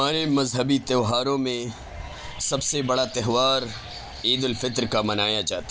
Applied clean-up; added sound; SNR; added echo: none; Bird; 17 dB; none.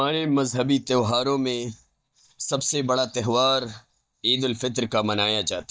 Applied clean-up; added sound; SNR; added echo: neural mask model DeepFilterNet 3.